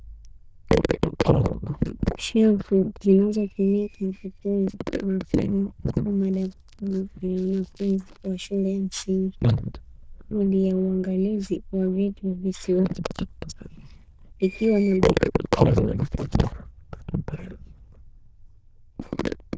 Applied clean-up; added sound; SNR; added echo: neural diffusion model UNIVERSE++.